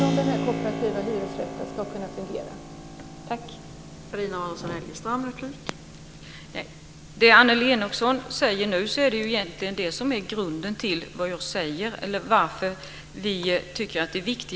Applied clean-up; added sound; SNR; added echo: none; Keyboard (musical); 10 dB; none.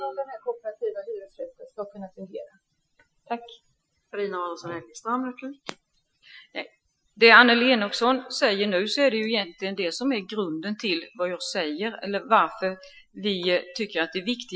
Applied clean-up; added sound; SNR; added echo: classical method Wiener filter.